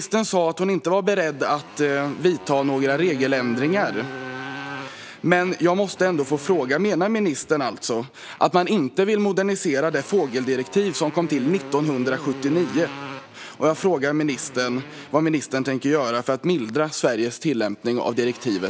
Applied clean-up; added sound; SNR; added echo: none; Wind instrument, woodwind instrument + Motorcycle; 17 dB; none.